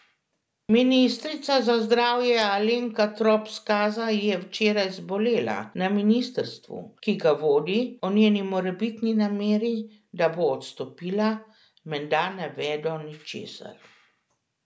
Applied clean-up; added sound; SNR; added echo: none; none; none; none.